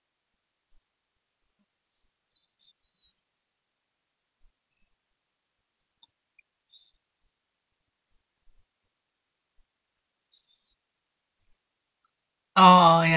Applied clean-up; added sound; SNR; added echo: none; none; none; none.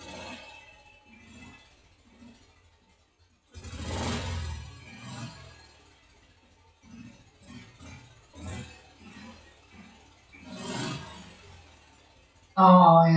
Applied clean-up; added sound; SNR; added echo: classical method WPE with log-MMSE.